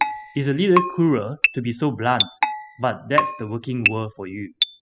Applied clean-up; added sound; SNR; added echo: classical method spectral subtraction.